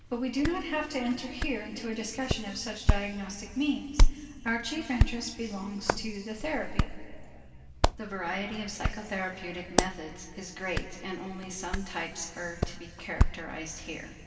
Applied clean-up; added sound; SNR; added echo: none; Hands; -4 dB; reverberation time 2.4 s.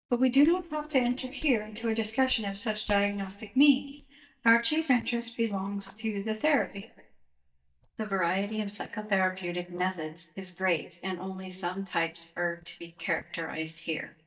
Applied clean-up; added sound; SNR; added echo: neural mask model DeepFilterNet 3.